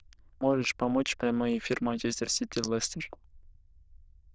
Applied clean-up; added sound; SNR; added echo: neural diffusion model UNIVERSE++.